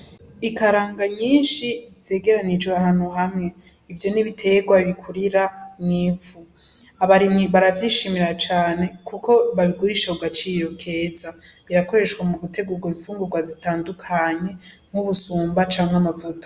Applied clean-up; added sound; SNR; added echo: none; none; none; none.